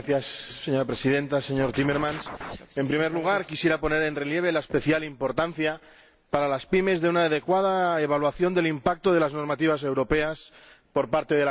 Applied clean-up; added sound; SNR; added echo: none; Scratching (performance technique); 12 dB; none.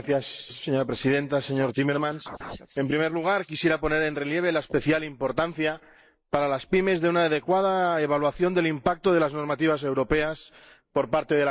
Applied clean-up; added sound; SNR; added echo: neural mask model Resemble Enhance denoiser.